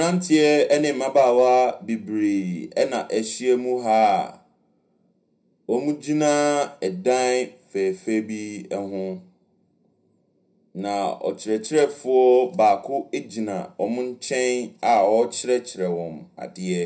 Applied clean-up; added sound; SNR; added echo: none; none; none; reverberation time 0.4 s.